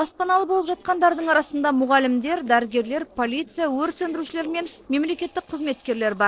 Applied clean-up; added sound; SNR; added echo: neural separator model SepFormer DNS4.